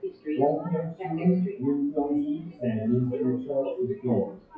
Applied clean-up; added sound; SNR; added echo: classical method WPE with log-MMSE.